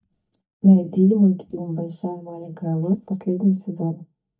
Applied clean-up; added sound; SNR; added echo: neural mask model DeepFilterNet 3.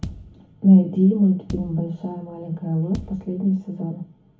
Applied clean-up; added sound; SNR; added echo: none; Bass drum; 18 dB; reverberation time 0.3 s.